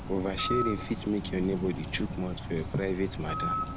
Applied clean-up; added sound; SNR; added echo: none; Bird; 3 dB; none.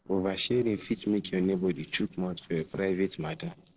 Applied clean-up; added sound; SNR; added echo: neural separator model SepFormer DNS4.